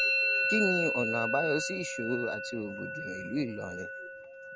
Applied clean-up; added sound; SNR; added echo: none; Musical instrument; -1 dB; none.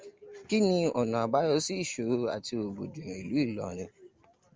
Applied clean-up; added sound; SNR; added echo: none; none; none; none.